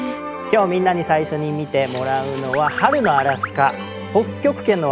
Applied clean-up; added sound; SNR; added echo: none; Subway, metro, underground / Engine; 19 dB; none.